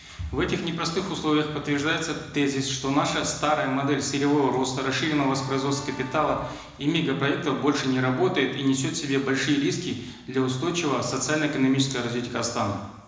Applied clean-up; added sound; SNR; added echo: none; Bowed string instrument; 17 dB; reverberation time 1.0 s.